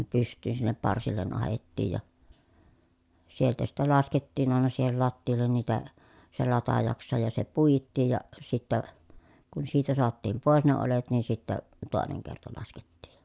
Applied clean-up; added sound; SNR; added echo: none; none; none; none.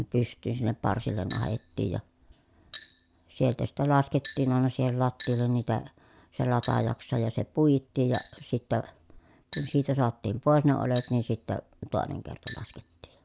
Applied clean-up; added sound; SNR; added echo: none; Glass; 20 dB; none.